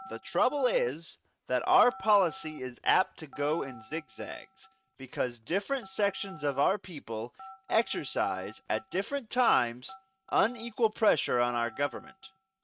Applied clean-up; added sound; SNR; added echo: neural mask model RNNoise.